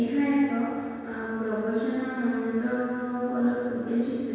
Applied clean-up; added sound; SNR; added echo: none; none; none; reverberation time 1.9 s.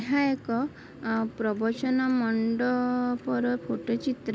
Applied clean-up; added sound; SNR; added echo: none; none; none; none.